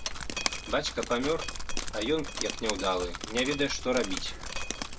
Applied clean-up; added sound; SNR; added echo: none; Drip; 3 dB; none.